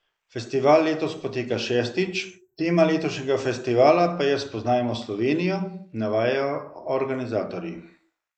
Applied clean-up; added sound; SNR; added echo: neural mask model Resemble Enhance denoiser.